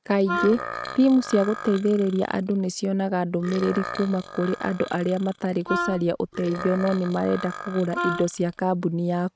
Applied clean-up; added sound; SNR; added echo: neural mask model RNNoise.